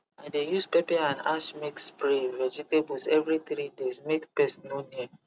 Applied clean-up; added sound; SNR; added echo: none; none; none; none.